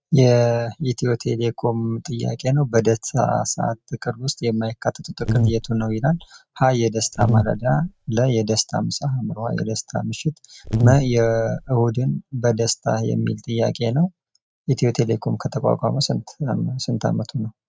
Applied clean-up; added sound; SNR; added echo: neural mask model RNNoise.